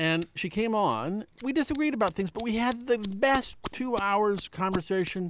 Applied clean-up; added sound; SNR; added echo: none; Scissors; 12 dB; none.